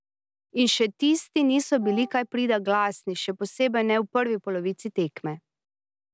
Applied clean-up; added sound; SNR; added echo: none; Wind instrument, woodwind instrument; 15 dB; none.